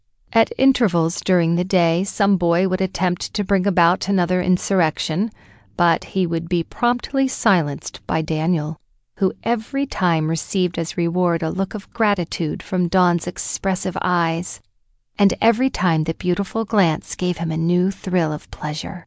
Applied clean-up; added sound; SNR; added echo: none; none; none; none.